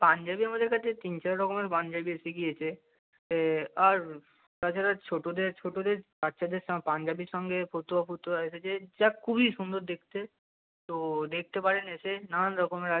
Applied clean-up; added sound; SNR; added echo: none; none; none; none.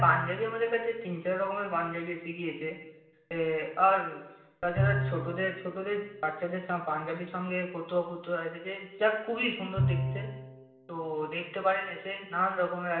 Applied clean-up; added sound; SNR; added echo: none; Bowed string instrument; 7 dB; reverberation time 0.8 s.